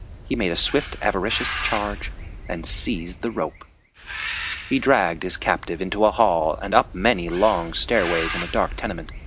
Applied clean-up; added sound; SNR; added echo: none; Bird; 10 dB; none.